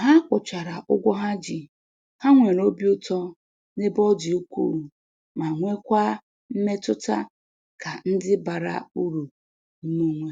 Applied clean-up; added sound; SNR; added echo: none; none; none; none.